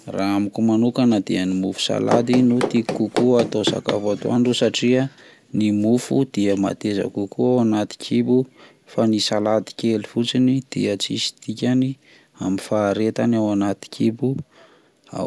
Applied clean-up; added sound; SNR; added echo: none; Run; 5 dB; none.